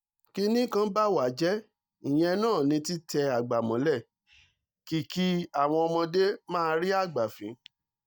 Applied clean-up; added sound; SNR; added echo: neural mask model DeepFilterNet 3.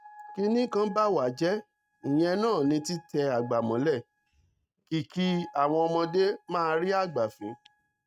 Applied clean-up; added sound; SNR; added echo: neural mask model RNNoise.